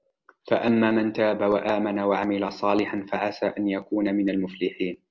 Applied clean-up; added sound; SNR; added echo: none; none; none; none.